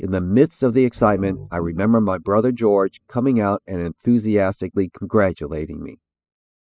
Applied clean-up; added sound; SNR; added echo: classical method spectral subtraction.